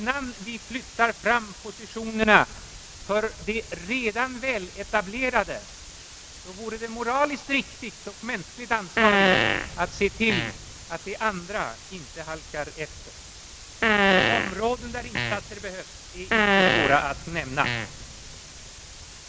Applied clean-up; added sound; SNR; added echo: none; Fart; -4 dB; none.